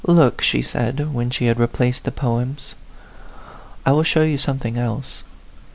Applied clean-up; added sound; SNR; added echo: none; none; none; none.